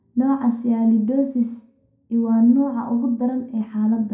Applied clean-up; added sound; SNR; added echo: none; none; none; reverberation time 0.4 s.